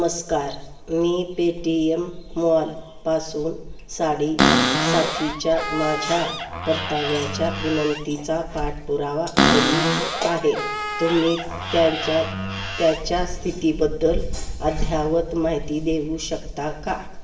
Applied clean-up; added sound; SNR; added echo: none; Cupboard open or close; 1 dB; reverberation time 0.9 s.